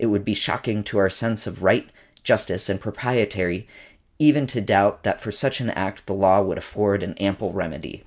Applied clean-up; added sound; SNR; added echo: none; none; none; none.